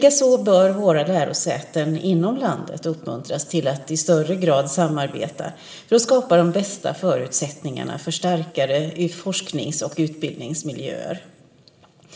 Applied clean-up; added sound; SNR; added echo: none; none; none; reverberation time 2.7 s.